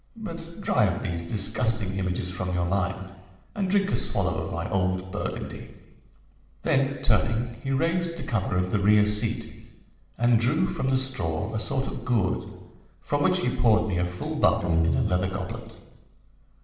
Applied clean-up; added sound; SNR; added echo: neural separator model SepFormer DNS4.